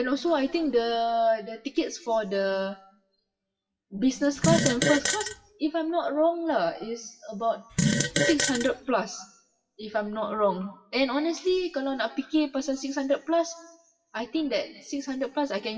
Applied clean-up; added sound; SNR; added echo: classical method WPE with log-MMSE.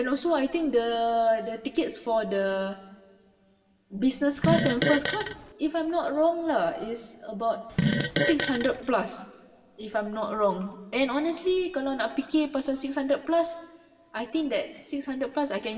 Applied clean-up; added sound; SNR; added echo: none; Fart; -1 dB; reverberation time 2.8 s.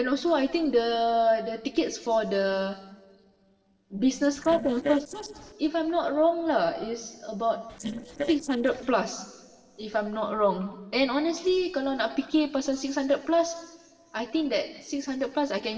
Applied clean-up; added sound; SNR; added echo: neural separator model SepFormer DNS4.